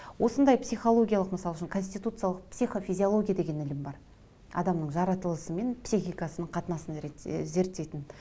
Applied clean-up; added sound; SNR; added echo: none; none; none; none.